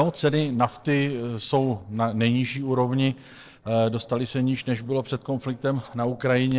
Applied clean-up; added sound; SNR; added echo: neural separator model SepFormer DNS4.